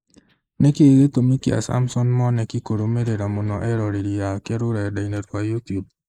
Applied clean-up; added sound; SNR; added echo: neural mask model Resemble Enhance denoiser.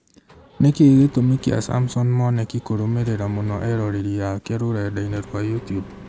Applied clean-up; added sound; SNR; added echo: none; Engine; 19 dB; none.